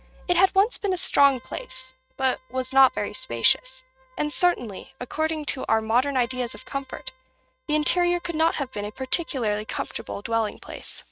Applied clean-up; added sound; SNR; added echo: neural mask model RNNoise.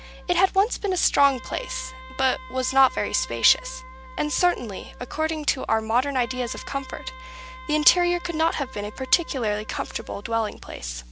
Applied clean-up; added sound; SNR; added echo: none; Wind instrument, woodwind instrument; 19 dB; none.